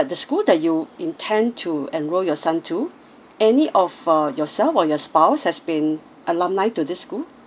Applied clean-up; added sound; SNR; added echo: none; none; none; none.